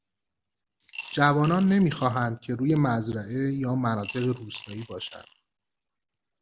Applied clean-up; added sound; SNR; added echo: none; Coin (dropping) / Glass; 12 dB; none.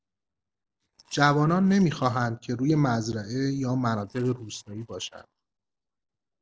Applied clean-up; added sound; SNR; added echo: neural separator model SepFormer DNS4.